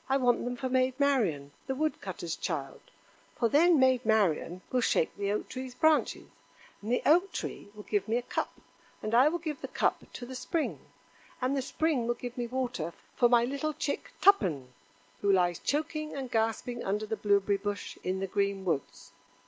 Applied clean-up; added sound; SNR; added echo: none; none; none; none.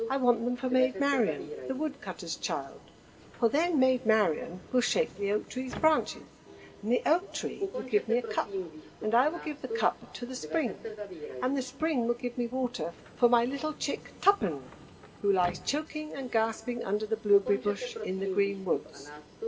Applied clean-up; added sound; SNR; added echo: none; Subway, metro, underground; 12 dB; reverberation time 1.9 s.